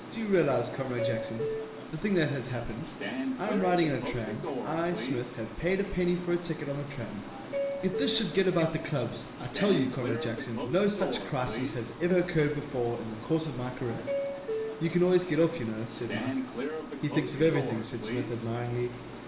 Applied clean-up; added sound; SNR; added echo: none; Subway, metro, underground; 6 dB; reverberation time 0.9 s.